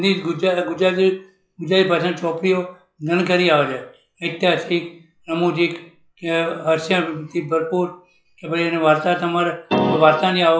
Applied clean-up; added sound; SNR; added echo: classical method log-MMSE.